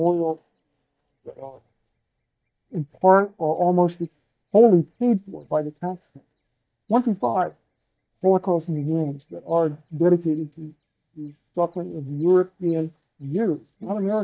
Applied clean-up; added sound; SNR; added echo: neural mask model DeepFilterNet 3.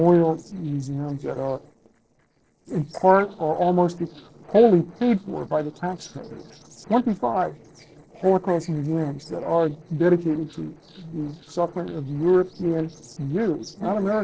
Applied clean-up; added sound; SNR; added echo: neural separator model SepFormer DNS4.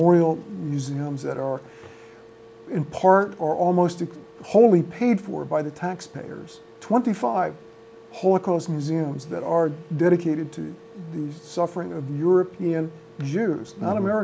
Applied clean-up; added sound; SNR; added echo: none; none; none; none.